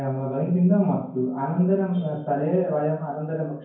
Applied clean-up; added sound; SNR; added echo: none; none; none; reverberation time 0.9 s.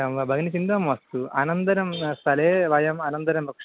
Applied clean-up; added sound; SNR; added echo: none; none; none; none.